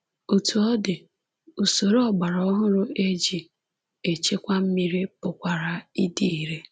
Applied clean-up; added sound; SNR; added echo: none; none; none; none.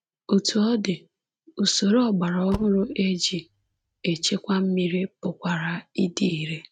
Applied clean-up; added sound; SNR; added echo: neural mask model RNNoise.